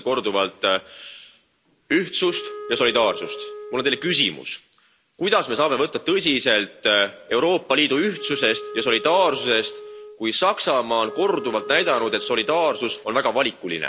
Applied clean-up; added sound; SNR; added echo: none; Wind instrument, woodwind instrument; 14 dB; none.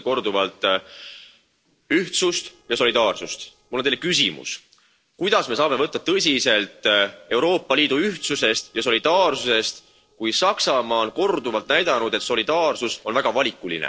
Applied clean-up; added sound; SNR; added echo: neural separator model SepFormer DNS4.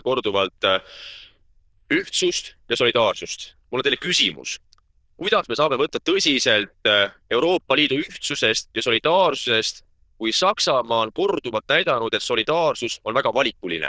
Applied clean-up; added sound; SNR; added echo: neural diffusion model UNIVERSE++.